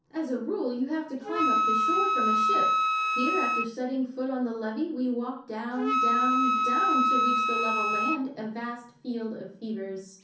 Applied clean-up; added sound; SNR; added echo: none; Wind instrument, woodwind instrument; -4 dB; reverberation time 0.6 s.